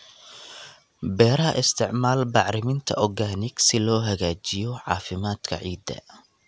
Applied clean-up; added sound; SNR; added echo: none; none; none; none.